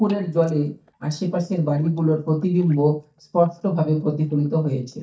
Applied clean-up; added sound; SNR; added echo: neural mask model DeepFilterNet 3.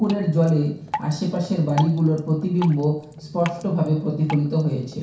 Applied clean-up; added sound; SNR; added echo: none; Drip; 15 dB; reverberation time 0.6 s.